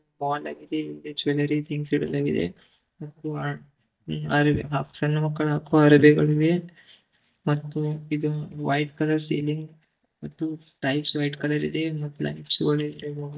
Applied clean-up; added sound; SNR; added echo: neural mask model DeepFilterNet 3.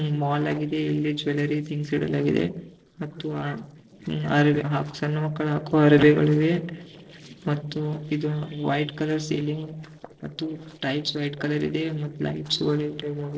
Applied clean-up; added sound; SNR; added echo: neural separator model SepFormer DNS4.